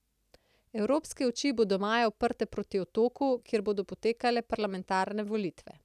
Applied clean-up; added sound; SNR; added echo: none; none; none; none.